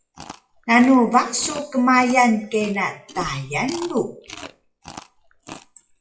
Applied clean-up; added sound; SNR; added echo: classical method WPE with log-MMSE.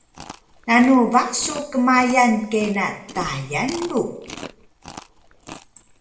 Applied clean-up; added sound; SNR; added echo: none; Chewing, mastication; 18 dB; reverberation time 0.7 s.